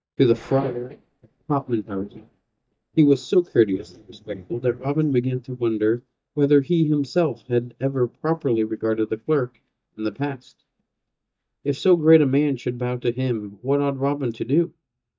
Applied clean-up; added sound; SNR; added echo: neural mask model DeepFilterNet 3.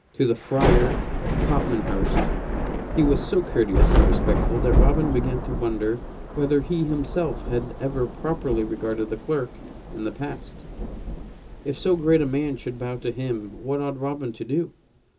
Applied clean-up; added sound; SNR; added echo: none; Thunder / Rain; -1 dB; reverberation time 0.2 s.